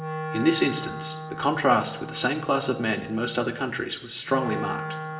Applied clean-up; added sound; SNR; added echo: none; Wind instrument, woodwind instrument; 9 dB; reverberation time 1.4 s.